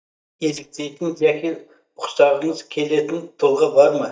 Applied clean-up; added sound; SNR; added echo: neural mask model DeepFilterNet 3.